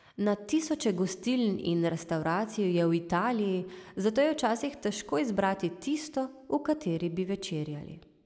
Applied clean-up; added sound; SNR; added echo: none; none; none; none.